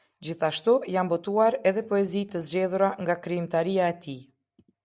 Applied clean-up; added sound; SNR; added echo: none; none; none; none.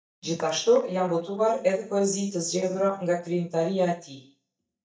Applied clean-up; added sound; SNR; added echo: neural mask model DeepFilterNet 3.